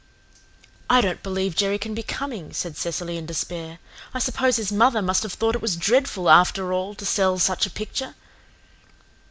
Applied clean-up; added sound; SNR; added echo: none; none; none; none.